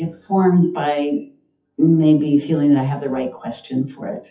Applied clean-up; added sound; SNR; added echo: classical method WPE with log-MMSE.